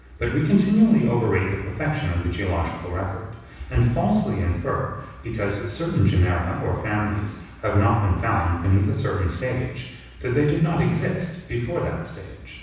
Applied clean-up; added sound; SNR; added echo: none; none; none; reverberation time 1.1 s.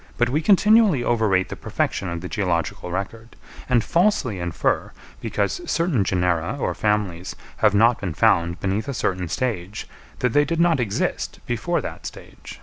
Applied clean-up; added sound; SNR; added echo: none; none; none; none.